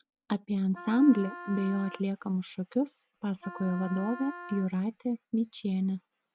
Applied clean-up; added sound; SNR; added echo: none; Wind instrument, woodwind instrument; 15 dB; none.